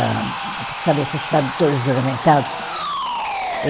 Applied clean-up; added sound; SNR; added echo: none; Sawing; 5 dB; none.